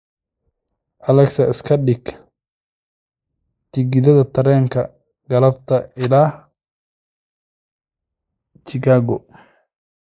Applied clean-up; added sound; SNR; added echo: neural mask model Resemble Enhance denoiser.